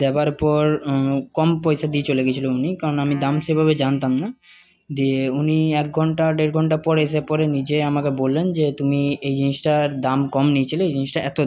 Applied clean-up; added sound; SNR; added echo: neural mask model DeepFilterNet 3.